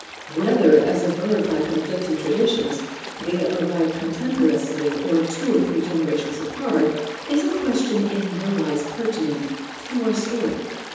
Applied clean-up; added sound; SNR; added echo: none; Stream; 14 dB; reverberation time 1.1 s.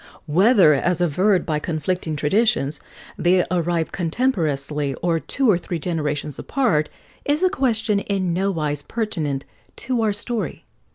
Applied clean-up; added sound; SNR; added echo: none; none; none; none.